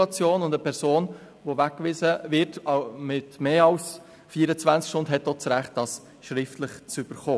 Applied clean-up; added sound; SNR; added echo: none; none; none; none.